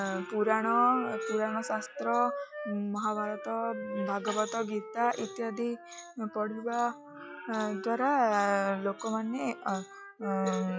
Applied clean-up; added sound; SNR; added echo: classical method log-MMSE.